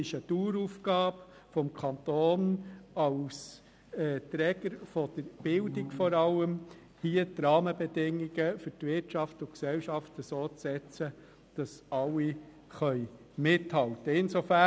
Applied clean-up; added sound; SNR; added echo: none; none; none; none.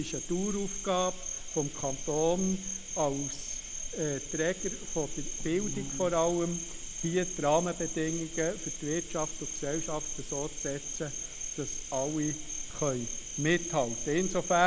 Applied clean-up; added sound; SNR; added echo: none; Cricket; 5 dB; none.